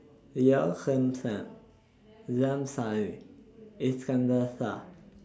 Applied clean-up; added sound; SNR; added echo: none; none; none; none.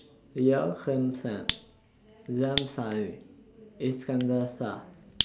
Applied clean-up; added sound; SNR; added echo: none; Fire; 7 dB; none.